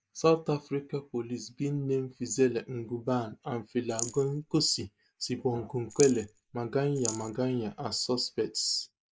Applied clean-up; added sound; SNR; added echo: neural mask model Resemble Enhance denoiser.